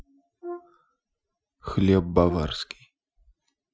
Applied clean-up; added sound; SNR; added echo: classical method Wiener filter.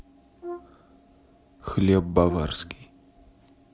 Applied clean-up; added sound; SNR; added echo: none; Brass instrument; 15 dB; none.